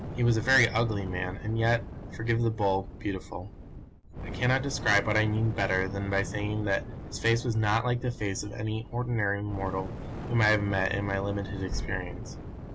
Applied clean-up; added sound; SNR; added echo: none; Fire; 9 dB; none.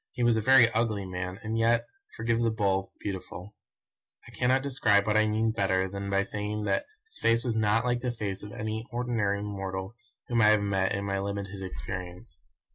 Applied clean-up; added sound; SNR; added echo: none; none; none; none.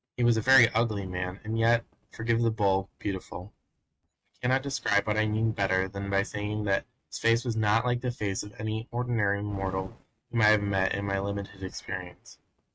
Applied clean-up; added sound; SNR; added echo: neural mask model RNNoise.